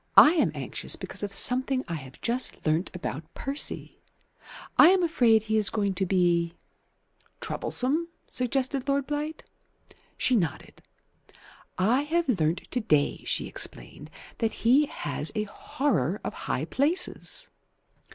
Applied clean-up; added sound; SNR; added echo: none; none; none; none.